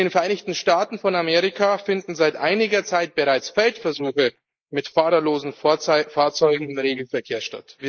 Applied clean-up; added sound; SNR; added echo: neural mask model Resemble Enhance denoiser.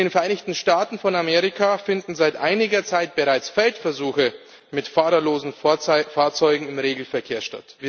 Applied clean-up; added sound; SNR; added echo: none; none; none; none.